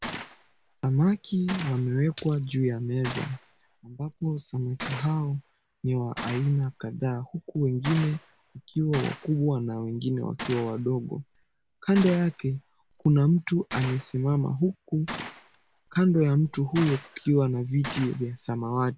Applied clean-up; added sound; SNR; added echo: none; Gunshot, gunfire + Splash, splatter; 15 dB; none.